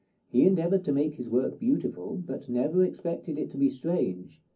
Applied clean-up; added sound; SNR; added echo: none; none; none; reverberation time 0.4 s.